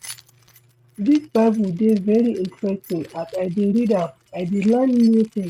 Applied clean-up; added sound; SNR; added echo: neural mask model RNNoise.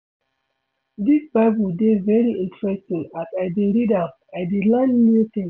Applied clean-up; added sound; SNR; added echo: none; none; none; none.